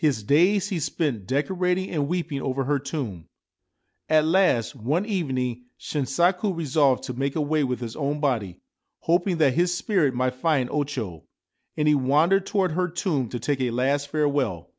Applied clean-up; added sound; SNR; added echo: none; none; none; none.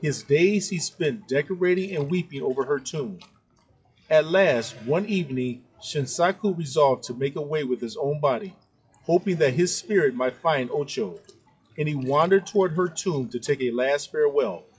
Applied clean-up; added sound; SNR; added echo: classical method WPE with log-MMSE.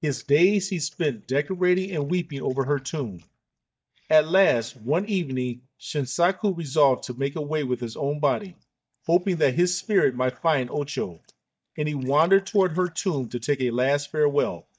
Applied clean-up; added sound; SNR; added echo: neural mask model DeepFilterNet 3.